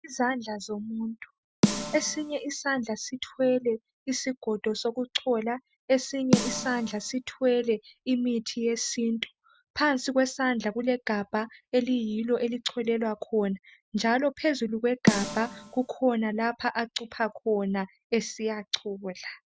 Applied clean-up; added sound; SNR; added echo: none; Snare drum; 3 dB; none.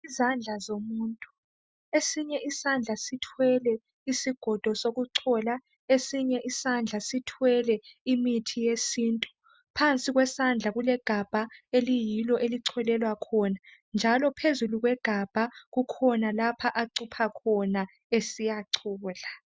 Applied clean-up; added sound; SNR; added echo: none; none; none; none.